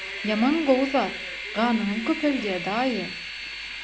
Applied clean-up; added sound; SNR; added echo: none; Train; 8 dB; none.